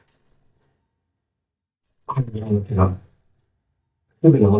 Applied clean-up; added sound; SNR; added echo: neural mask model DeepFilterNet 3.